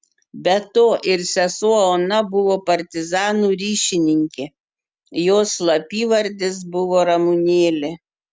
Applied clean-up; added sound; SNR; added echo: none; none; none; none.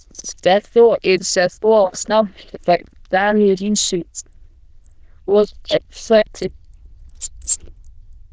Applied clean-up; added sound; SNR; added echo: neural diffusion model UNIVERSE++.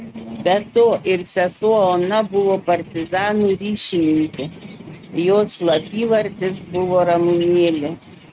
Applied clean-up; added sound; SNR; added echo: neural mask model RNNoise.